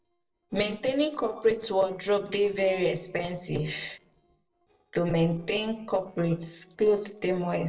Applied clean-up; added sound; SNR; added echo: neural separator model SepFormer DNS4.